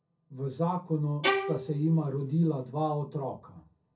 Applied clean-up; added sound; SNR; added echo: none; Bowed string instrument; 3 dB; reverberation time 0.3 s.